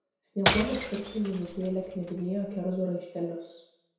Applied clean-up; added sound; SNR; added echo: none; Shatter / Crushing; 1 dB; reverberation time 0.7 s.